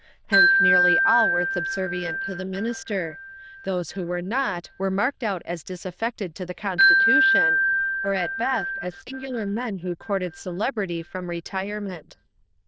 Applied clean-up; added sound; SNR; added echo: neural diffusion model UNIVERSE++.